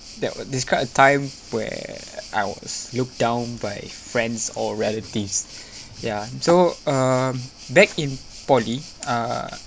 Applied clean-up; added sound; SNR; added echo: none; Waves, surf; 18 dB; none.